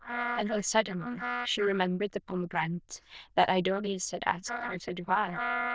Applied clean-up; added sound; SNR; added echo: neural diffusion model UNIVERSE++.